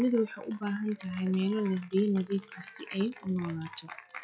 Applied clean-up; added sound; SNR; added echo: classical method log-MMSE.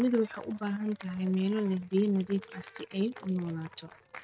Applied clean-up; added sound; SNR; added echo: neural mask model RNNoise.